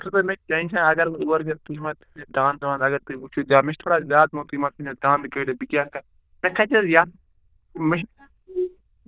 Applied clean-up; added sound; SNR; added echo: neural diffusion model UNIVERSE++.